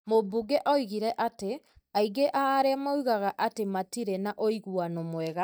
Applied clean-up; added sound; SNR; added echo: neural mask model DeepFilterNet 3.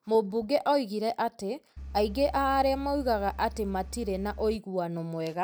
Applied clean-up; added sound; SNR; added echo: none; Engine; 12 dB; none.